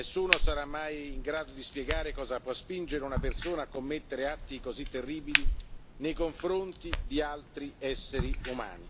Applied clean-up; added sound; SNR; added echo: none; Crack; -1 dB; none.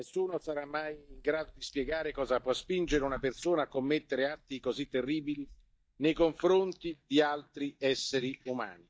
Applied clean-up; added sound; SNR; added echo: neural mask model DeepFilterNet 3.